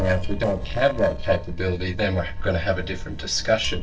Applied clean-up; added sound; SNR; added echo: neural separator model SepFormer DNS4.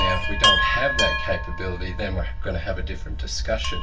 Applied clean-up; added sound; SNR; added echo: none; Chime; 1 dB; reverberation time 0.1 s.